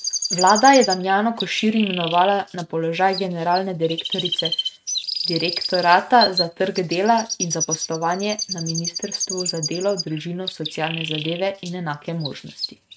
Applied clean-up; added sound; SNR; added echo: neural mask model RNNoise.